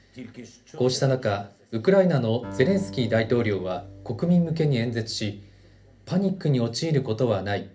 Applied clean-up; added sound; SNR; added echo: none; Acoustic guitar; 20 dB; reverberation time 0.3 s.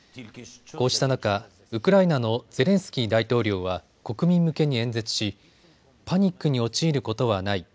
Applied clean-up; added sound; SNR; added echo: none; none; none; none.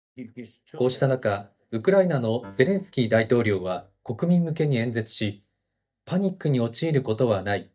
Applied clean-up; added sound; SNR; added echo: neural mask model DeepFilterNet 3.